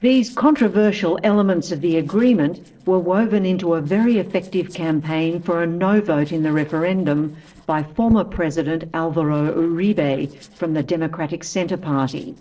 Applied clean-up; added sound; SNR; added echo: neural separator model SepFormer DNS4.